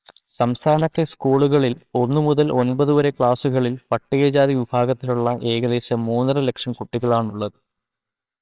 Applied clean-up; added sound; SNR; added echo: neural separator model SepFormer WHAMR!.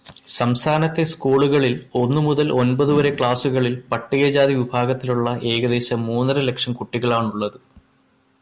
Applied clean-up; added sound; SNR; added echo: none; none; none; none.